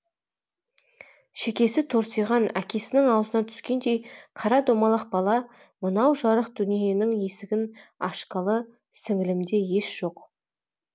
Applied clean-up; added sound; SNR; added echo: none; none; none; none.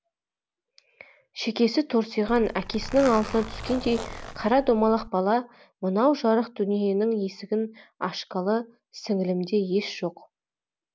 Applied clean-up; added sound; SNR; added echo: none; Zipper (clothing); 11 dB; none.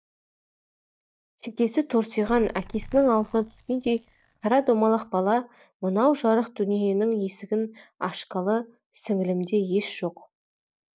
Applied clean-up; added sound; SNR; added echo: neural mask model DeepFilterNet 3.